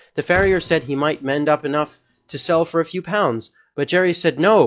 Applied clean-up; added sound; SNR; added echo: classical method log-MMSE.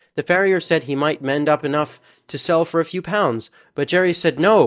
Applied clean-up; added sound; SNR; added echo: neural mask model DeepFilterNet 3.